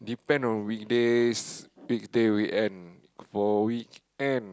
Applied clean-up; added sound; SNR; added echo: none; none; none; none.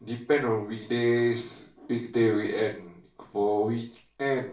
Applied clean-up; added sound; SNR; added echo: none; none; none; reverberation time 0.3 s.